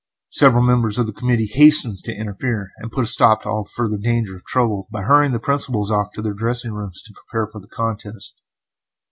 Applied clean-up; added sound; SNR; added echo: none; none; none; none.